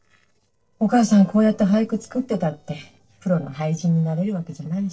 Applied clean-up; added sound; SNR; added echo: neural separator model SepFormer DNS4.